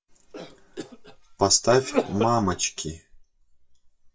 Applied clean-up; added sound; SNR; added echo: classical method WPE with log-MMSE.